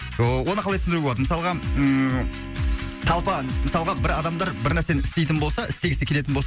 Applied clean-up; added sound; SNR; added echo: none; Organ; 14 dB; none.